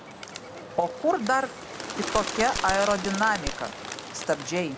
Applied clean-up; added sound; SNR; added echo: none; Bird; 7 dB; none.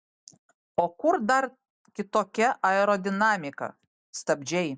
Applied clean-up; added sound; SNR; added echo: none; none; none; none.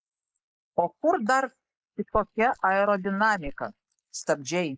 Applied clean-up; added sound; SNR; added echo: neural mask model Resemble Enhance denoiser.